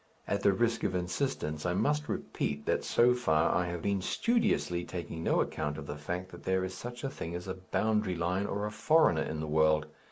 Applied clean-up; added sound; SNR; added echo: none; none; none; none.